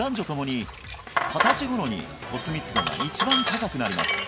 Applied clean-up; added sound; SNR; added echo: none; Sink (filling or washing); -1 dB; none.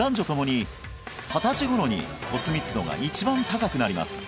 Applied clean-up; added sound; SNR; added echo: none; none; none; none.